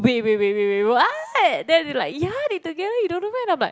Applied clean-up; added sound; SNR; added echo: none; none; none; none.